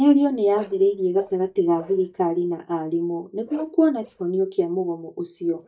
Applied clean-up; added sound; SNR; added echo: neural mask model DeepFilterNet 3.